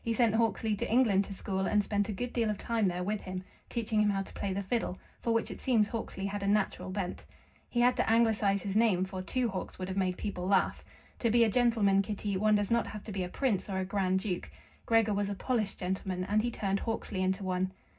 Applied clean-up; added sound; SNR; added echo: none; none; none; reverberation time 0.4 s.